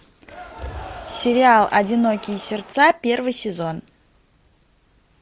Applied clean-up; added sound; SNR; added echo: none; Cheering; 15 dB; none.